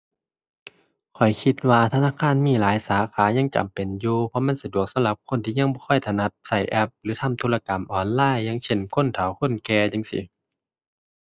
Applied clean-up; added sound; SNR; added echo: none; none; none; none.